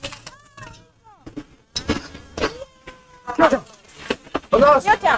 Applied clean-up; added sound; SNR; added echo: neural mask model RNNoise.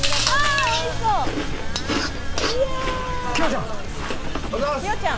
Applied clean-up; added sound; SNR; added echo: none; Chewing, mastication; 0 dB; none.